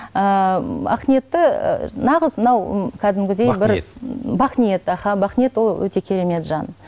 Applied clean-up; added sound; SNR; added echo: none; none; none; none.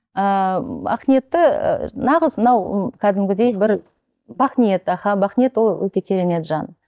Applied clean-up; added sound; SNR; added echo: neural mask model DeepFilterNet 3.